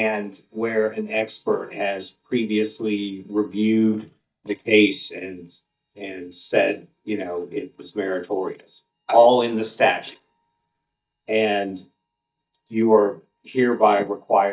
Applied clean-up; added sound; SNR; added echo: neural mask model DeepFilterNet 3.